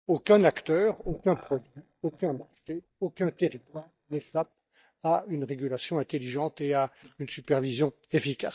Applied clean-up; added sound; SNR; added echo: neural mask model DeepFilterNet 3.